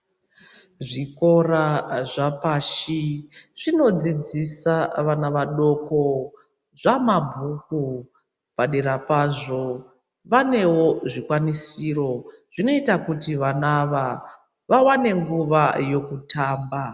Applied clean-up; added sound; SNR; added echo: none; none; none; none.